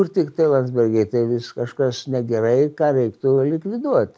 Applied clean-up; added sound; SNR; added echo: none; none; none; none.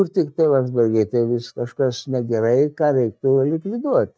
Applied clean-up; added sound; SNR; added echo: neural mask model DeepFilterNet 3.